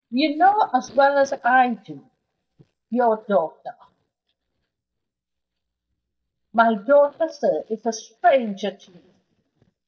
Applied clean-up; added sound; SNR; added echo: neural mask model DeepFilterNet 3.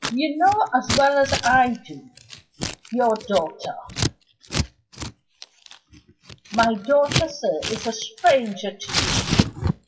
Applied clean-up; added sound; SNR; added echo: classical method WPE with log-MMSE.